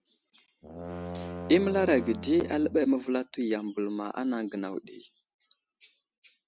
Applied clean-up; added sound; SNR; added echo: none; Brass instrument; 10 dB; none.